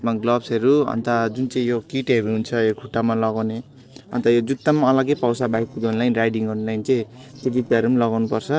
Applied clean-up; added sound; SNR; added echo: neural separator model SepFormer DNS4.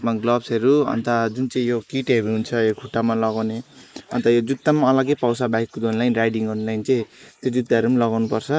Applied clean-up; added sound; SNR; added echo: neural mask model Resemble Enhance denoiser.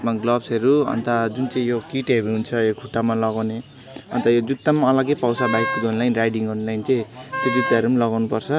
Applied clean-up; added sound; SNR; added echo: none; Wind instrument, woodwind instrument; 6 dB; none.